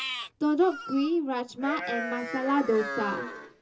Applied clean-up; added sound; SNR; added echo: none; Livestock, farm animals, working animals; 8 dB; reverberation time 0.2 s.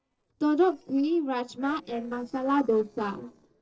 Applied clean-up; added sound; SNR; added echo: neural separator model SepFormer DNS4.